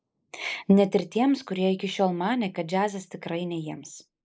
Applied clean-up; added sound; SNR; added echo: neural mask model Resemble Enhance denoiser.